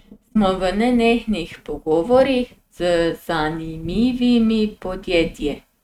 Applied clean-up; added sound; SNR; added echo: neural mask model RNNoise.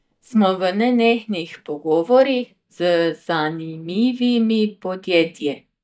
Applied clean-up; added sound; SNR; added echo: neural mask model DeepFilterNet 3.